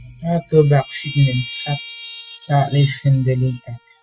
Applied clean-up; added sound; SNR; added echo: classical method spectral subtraction.